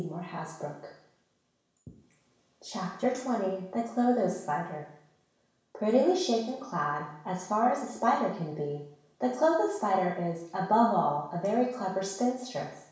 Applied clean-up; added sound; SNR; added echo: none; none; none; reverberation time 0.7 s.